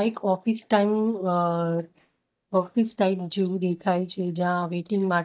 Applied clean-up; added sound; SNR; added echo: neural mask model DeepFilterNet 3.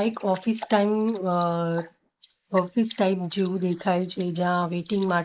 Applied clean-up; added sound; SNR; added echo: neural mask model Resemble Enhance denoiser.